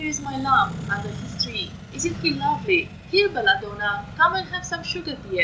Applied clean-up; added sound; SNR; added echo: none; Accelerating, revving, vroom; 11 dB; none.